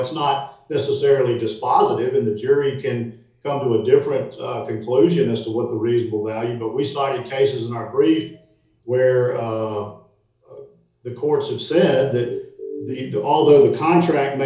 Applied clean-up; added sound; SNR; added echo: none; none; none; reverberation time 0.8 s.